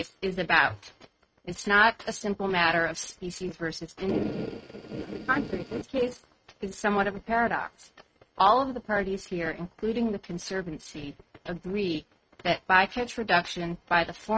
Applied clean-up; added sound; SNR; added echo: neural mask model RNNoise.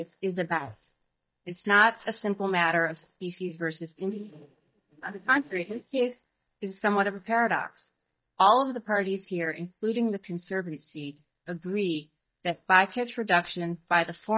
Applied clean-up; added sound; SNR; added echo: neural mask model DeepFilterNet 3.